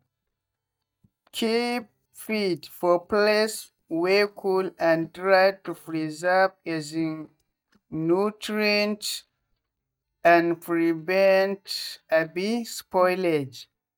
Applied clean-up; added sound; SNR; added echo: neural mask model DeepFilterNet 3.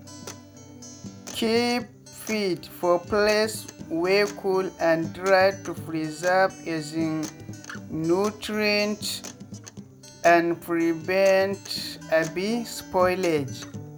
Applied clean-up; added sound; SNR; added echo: none; Acoustic guitar; 15 dB; none.